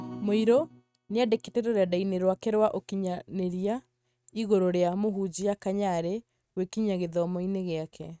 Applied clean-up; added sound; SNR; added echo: neural mask model RNNoise.